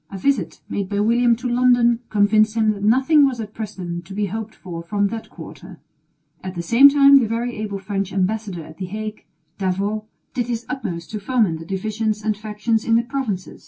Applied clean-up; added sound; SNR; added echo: none; none; none; reverberation time 0.1 s.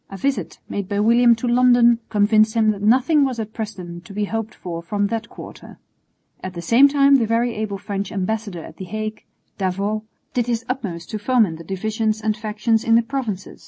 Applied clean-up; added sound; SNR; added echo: none; none; none; none.